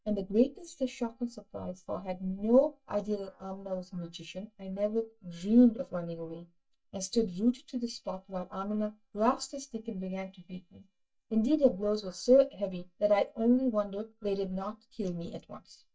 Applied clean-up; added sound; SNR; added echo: neural mask model DeepFilterNet 3.